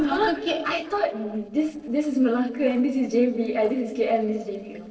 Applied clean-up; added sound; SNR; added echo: neural separator model SepFormer DNS4.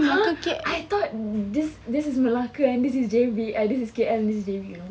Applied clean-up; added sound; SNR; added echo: none; none; none; none.